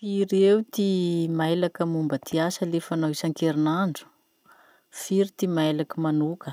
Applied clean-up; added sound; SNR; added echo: none; none; none; none.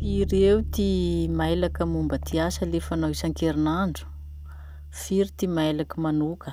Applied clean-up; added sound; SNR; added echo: none; Bass guitar; 8 dB; none.